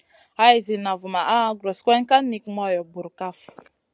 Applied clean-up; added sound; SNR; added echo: none; none; none; none.